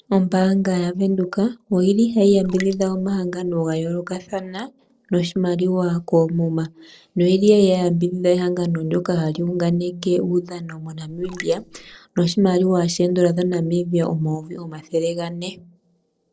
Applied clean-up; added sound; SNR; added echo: neural separator model SepFormer DNS4.